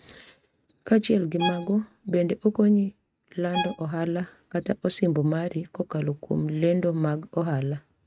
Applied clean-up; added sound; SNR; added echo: neural mask model RNNoise.